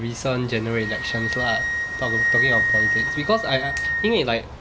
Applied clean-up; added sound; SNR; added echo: none; Wind instrument, woodwind instrument; -1 dB; none.